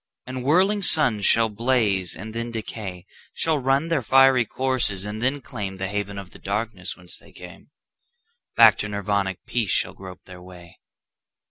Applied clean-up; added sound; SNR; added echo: none; none; none; none.